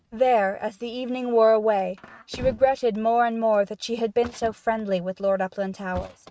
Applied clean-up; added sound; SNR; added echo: neural mask model RNNoise.